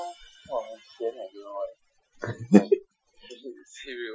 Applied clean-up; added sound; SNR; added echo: classical method Wiener filter.